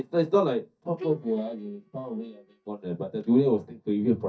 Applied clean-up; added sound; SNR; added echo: neural mask model DeepFilterNet 3.